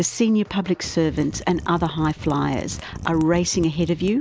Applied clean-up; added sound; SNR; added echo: none; Mechanisms; 14 dB; none.